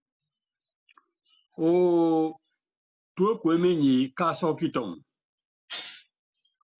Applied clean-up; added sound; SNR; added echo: none; none; none; none.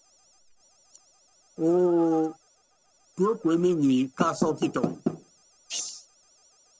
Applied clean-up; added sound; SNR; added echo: neural separator model SepFormer DNS4.